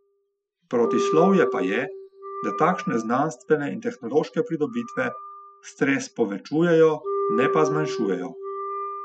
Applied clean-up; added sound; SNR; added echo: classical method spectral subtraction.